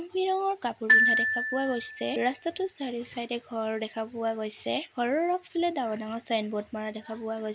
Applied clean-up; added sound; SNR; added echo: none; Glockenspiel; -4 dB; none.